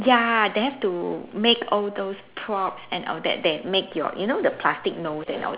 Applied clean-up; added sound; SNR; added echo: none; none; none; none.